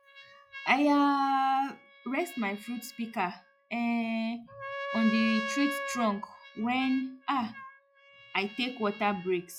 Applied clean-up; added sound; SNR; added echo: classical method log-MMSE.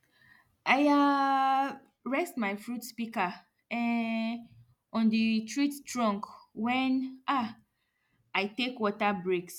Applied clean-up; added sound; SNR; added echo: none; none; none; none.